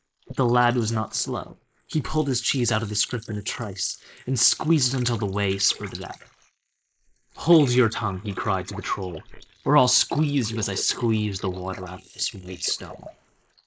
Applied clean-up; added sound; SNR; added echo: neural mask model Resemble Enhance denoiser.